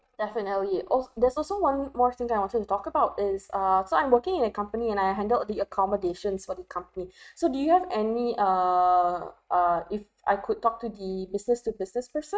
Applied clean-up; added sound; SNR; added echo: neural mask model RNNoise.